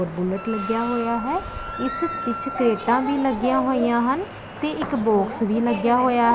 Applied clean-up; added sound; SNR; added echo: none; Wind instrument, woodwind instrument; 11 dB; none.